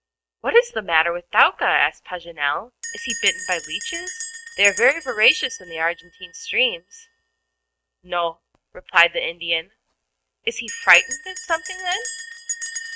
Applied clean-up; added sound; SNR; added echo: neural mask model RNNoise.